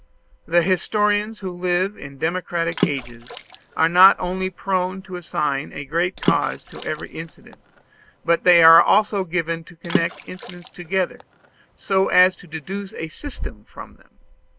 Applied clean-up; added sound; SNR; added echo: none; Water / Splash, splatter; 9 dB; none.